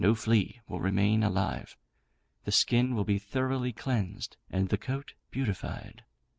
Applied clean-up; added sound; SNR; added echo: none; none; none; none.